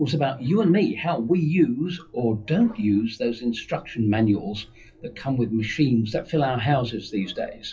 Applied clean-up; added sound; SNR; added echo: classical method WPE with log-MMSE.